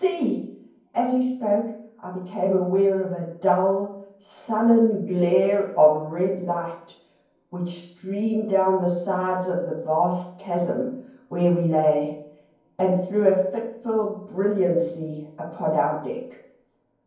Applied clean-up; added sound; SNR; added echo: none; none; none; reverberation time 0.9 s.